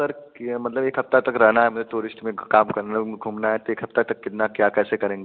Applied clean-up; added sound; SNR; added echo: none; none; none; none.